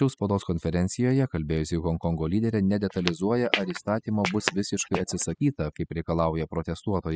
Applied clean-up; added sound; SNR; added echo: classical method spectral subtraction.